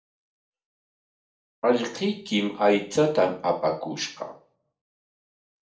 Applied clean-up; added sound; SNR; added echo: none; none; none; reverberation time 0.4 s.